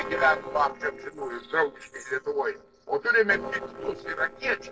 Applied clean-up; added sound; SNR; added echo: neural separator model SepFormer DNS4.